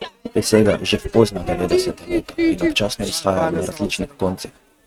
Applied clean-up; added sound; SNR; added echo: neural mask model RNNoise.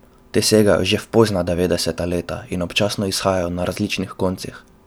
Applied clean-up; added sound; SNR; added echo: none; none; none; none.